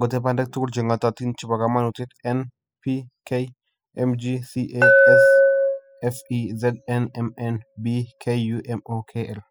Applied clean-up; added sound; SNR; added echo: classical method spectral subtraction.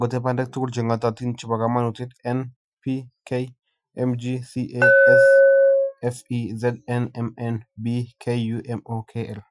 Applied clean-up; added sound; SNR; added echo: classical method Wiener filter.